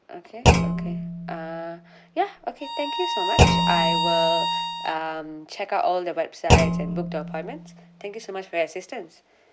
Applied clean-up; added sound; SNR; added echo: none; Bowed string instrument + Thump, thud; -5 dB; none.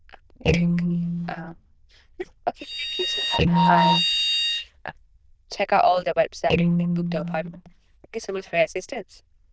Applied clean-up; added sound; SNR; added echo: neural diffusion model UNIVERSE++.